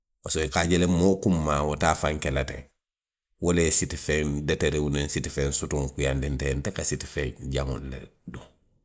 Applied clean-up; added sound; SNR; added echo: neural mask model Resemble Enhance denoiser.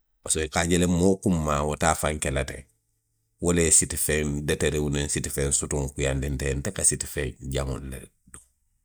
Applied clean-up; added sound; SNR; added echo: neural mask model DeepFilterNet 3.